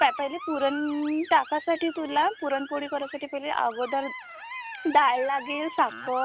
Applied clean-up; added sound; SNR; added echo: none; Screech; 13 dB; none.